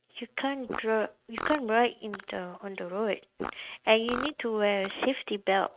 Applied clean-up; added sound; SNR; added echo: neural mask model RNNoise.